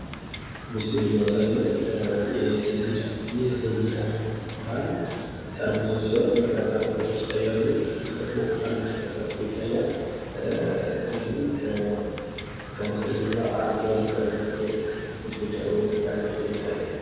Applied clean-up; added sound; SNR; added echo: none; Wind / Boat, Water vehicle; 10 dB; reverberation time 1.9 s.